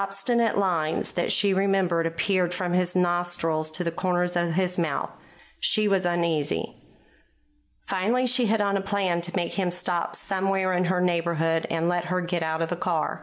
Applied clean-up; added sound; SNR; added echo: none; none; none; none.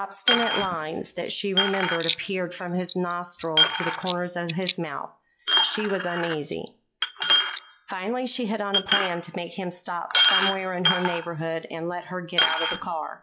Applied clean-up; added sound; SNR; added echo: classical method log-MMSE.